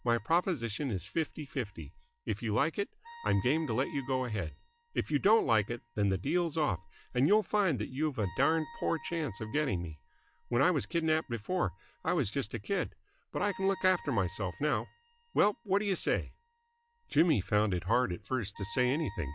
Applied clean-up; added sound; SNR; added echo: classical method log-MMSE.